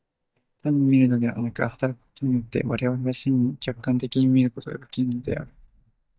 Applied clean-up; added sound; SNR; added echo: neural mask model DeepFilterNet 3.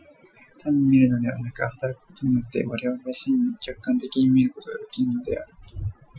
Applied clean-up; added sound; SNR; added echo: classical method Wiener filter.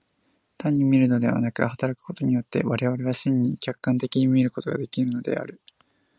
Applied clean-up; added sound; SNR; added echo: none; none; none; none.